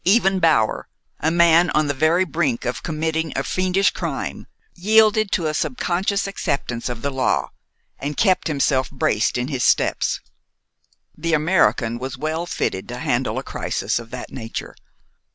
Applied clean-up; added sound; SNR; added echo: none; none; none; none.